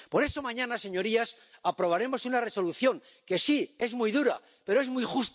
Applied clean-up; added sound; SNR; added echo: none; none; none; none.